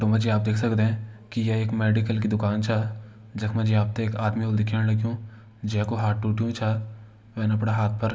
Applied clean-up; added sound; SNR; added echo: none; none; none; reverberation time 0.8 s.